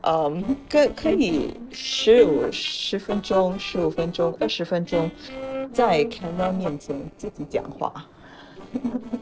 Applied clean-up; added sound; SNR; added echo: neural separator model SepFormer DNS4.